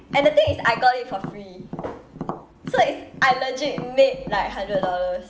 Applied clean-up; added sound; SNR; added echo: none; Tap; 13 dB; none.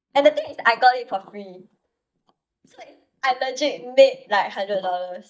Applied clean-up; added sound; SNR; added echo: neural mask model DeepFilterNet 3.